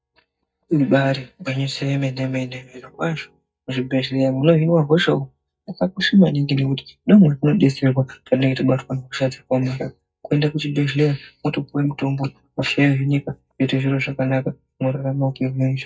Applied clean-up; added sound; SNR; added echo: neural mask model DeepFilterNet 3.